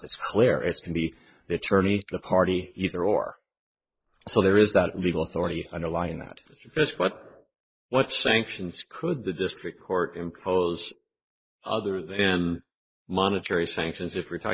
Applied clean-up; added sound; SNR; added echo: neural mask model Resemble Enhance denoiser.